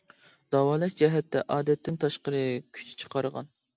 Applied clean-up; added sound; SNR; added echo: none; none; none; none.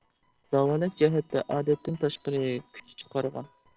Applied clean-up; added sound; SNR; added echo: neural separator model SepFormer DNS4.